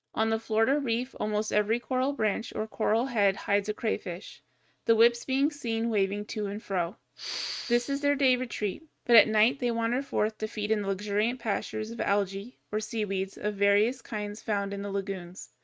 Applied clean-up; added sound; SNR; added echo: neural mask model RNNoise.